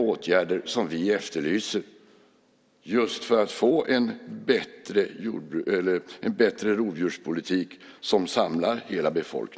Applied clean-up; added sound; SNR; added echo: none; none; none; none.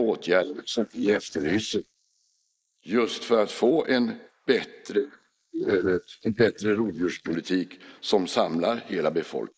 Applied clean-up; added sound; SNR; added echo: neural mask model Resemble Enhance denoiser.